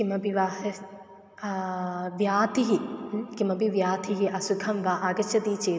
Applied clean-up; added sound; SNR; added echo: none; none; none; none.